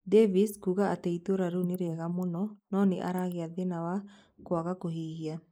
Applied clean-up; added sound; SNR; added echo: neural mask model Resemble Enhance denoiser.